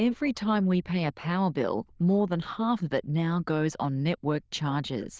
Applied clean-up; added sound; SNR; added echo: neural diffusion model UNIVERSE++.